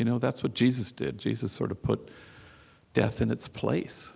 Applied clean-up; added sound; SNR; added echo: none; none; none; none.